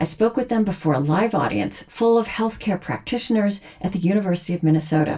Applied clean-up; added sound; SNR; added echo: none; none; none; reverberation time 0.2 s.